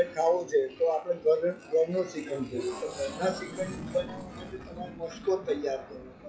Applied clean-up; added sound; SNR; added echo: classical method log-MMSE.